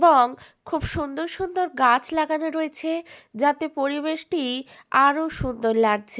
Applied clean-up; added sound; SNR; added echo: none; none; none; none.